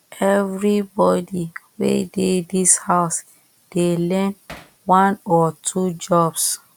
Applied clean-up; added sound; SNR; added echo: none; Hammer; 20 dB; none.